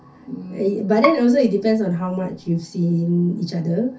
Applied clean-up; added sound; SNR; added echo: none; Bowed string instrument; 10 dB; reverberation time 0.3 s.